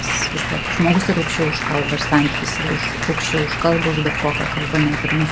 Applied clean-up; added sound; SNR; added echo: none; Applause + Frog; 2 dB; none.